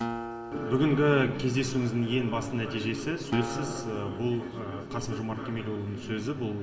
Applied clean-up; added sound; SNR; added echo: none; Acoustic guitar; 12 dB; reverberation time 1.1 s.